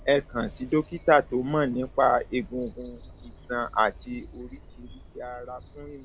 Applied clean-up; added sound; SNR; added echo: none; Bird vocalization, bird call, bird song; 18 dB; none.